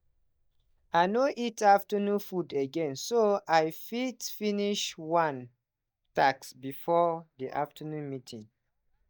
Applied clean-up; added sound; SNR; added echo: neural mask model DeepFilterNet 3.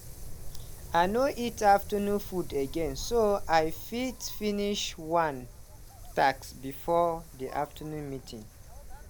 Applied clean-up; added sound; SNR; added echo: none; Wind; 11 dB; none.